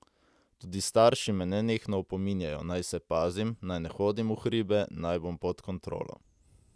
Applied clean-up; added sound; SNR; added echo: none; none; none; none.